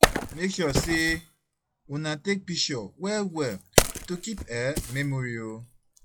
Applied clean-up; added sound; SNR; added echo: classical method log-MMSE.